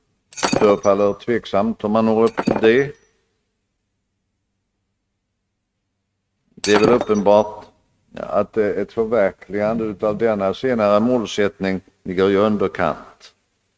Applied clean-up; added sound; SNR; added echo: neural mask model RNNoise.